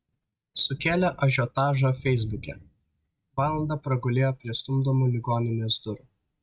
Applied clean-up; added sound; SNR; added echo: neural mask model RNNoise.